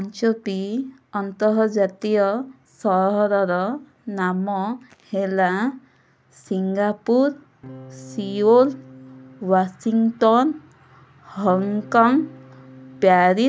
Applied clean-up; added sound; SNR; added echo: none; Electric guitar / Strum; 19 dB; none.